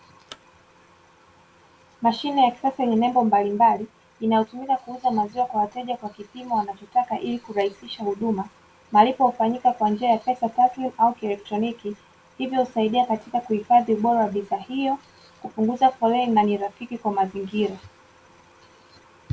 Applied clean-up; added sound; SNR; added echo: none; none; none; none.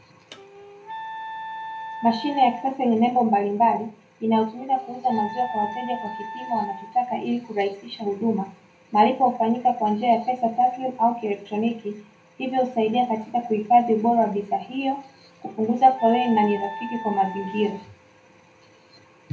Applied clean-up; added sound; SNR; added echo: none; Wind instrument, woodwind instrument; 13 dB; reverberation time 0.3 s.